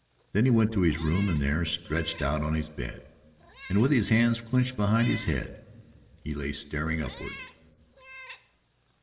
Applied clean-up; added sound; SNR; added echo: none; Meow; 20 dB; reverberation time 1.6 s.